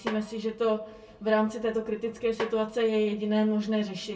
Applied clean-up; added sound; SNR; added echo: none; Snare drum; 15 dB; reverberation time 0.2 s.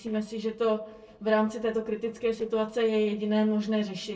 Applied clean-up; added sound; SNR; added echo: neural separator model SepFormer DNS4.